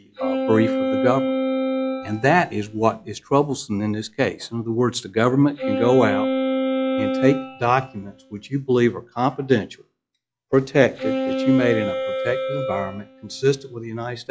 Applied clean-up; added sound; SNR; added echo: classical method log-MMSE.